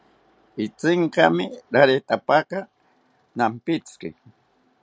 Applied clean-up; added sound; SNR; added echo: none; none; none; none.